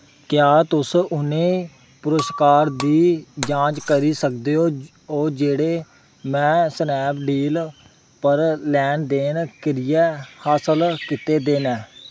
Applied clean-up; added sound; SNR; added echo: none; Shatter; 16 dB; none.